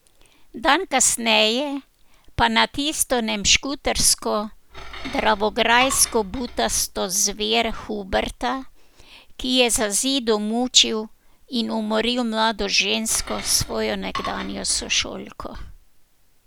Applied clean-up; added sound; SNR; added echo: none; Cutlery, silverware / Dishes, pots, and pans; 13 dB; none.